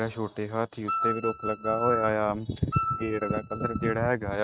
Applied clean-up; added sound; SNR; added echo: neural mask model RNNoise.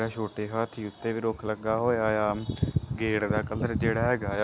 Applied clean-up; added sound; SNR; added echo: none; none; none; none.